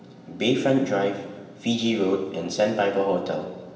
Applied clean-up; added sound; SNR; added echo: none; none; none; reverberation time 1.4 s.